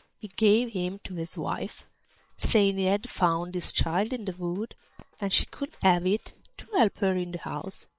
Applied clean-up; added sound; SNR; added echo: neural separator model SepFormer WHAM!.